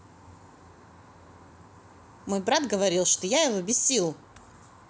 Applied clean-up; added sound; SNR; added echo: none; none; none; none.